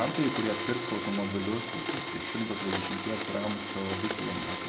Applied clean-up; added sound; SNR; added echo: none; Domestic sounds, home sounds; 0 dB; reverberation time 0.6 s.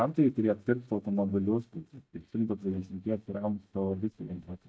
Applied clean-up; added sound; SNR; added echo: neural mask model DeepFilterNet 3.